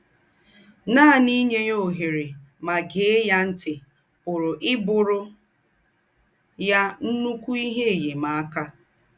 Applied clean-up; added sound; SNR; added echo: none; none; none; none.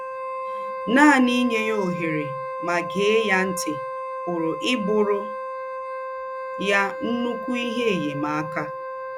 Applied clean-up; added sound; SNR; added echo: none; Wind instrument, woodwind instrument; 7 dB; none.